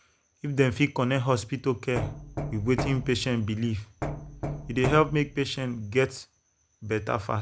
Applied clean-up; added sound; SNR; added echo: none; Knock; 7 dB; none.